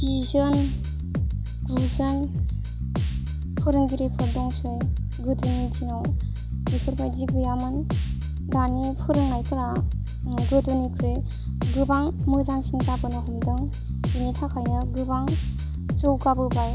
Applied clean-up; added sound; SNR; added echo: none; Bass guitar; -2 dB; none.